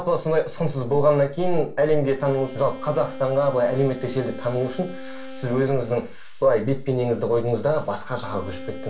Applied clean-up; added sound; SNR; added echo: none; Wind instrument, woodwind instrument; 18 dB; reverberation time 0.3 s.